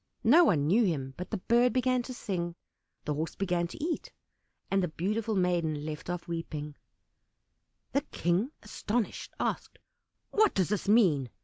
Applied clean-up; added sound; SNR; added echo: none; none; none; none.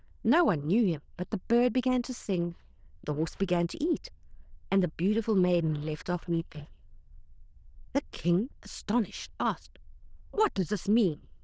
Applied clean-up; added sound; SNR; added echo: neural diffusion model UNIVERSE++.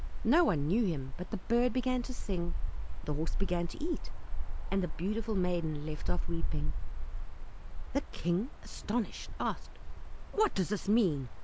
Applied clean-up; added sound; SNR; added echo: none; Cricket; -2 dB; none.